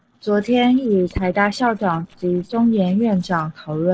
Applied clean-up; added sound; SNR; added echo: neural separator model SepFormer DNS4.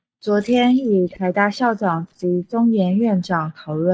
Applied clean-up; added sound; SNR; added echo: neural mask model DeepFilterNet 3.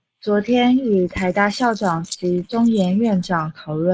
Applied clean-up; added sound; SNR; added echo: neural mask model Resemble Enhance denoiser.